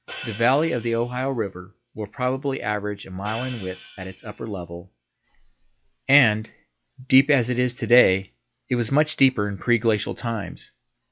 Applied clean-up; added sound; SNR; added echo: classical method log-MMSE.